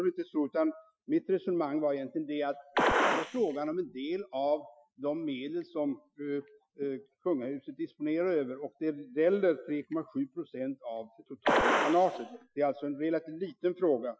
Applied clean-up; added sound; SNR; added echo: classical method Wiener filter.